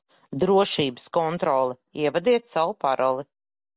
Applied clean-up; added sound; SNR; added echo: none; none; none; none.